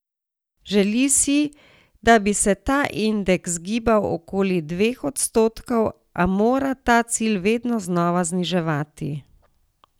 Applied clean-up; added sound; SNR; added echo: none; none; none; none.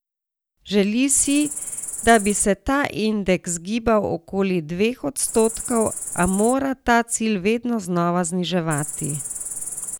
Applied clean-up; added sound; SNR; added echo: none; Cricket; 9 dB; none.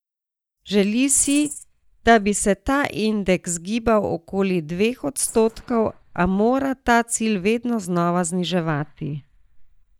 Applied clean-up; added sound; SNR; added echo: neural mask model DeepFilterNet 3.